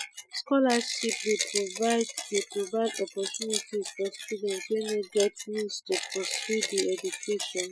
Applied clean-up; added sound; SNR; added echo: classical method Wiener filter.